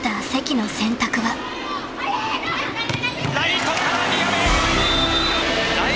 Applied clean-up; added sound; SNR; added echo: none; Boat, Water vehicle; 11 dB; none.